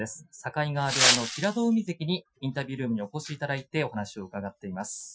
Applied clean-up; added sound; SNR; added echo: classical method Wiener filter.